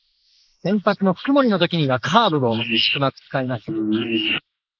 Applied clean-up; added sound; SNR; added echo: neural mask model Resemble Enhance denoiser.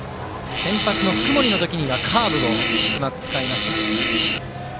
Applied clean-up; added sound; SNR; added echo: none; Fart; -3 dB; none.